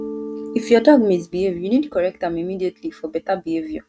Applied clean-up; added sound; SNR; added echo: neural mask model RNNoise.